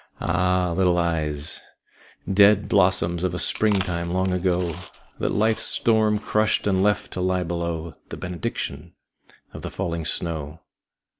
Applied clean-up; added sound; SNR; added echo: none; Chewing, mastication; 17 dB; none.